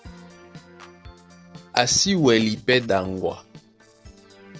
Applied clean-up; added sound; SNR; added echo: neural separator model SepFormer DNS4.